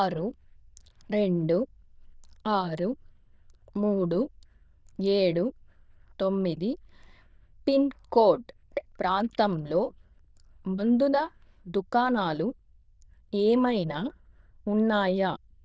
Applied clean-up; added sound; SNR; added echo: neural diffusion model UNIVERSE++.